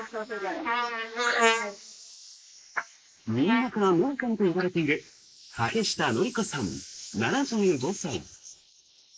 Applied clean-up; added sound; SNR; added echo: neural mask model Resemble Enhance denoiser.